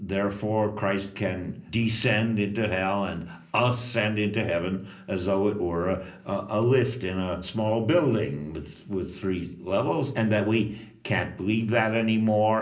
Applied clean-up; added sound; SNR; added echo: none; none; none; reverberation time 0.5 s.